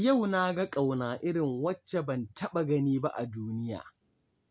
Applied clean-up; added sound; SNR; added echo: none; none; none; none.